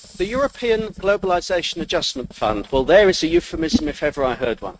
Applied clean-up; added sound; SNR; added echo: neural mask model RNNoise.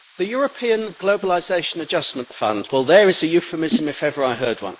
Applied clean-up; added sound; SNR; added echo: neural mask model Resemble Enhance denoiser.